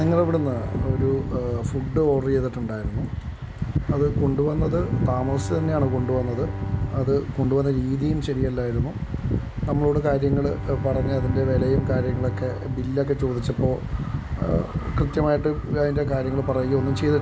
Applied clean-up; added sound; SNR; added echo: none; Bowed string instrument; 11 dB; none.